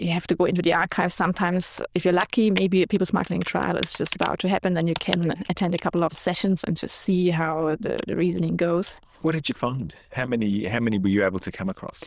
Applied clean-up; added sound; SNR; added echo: neural diffusion model UNIVERSE++.